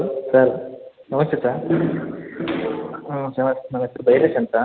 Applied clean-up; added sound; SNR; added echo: none; none; none; none.